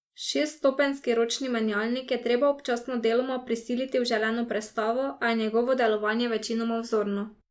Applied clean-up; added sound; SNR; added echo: neural mask model Resemble Enhance denoiser.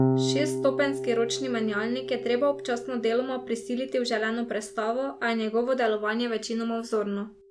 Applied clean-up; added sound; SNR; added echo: none; Electric guitar / Bass guitar; 6 dB; none.